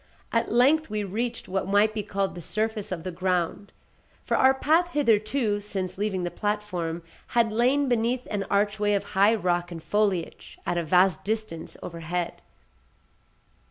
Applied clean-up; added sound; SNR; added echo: none; none; none; none.